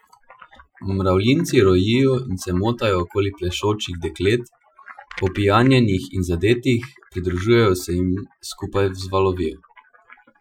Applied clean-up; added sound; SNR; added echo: classical method Wiener filter.